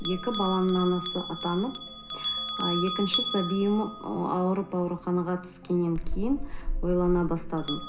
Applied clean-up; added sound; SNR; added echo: none; Bell; 3 dB; reverberation time 0.6 s.